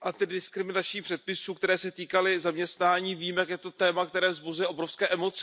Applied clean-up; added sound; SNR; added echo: none; none; none; none.